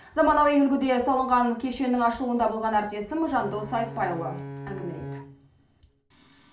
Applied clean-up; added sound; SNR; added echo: none; Bowed string instrument; 14 dB; reverberation time 0.4 s.